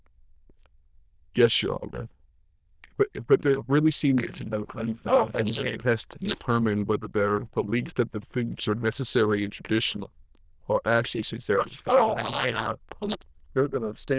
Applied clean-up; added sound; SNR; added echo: neural diffusion model UNIVERSE++.